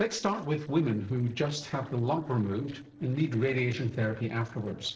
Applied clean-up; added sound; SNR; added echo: neural separator model SepFormer DNS4.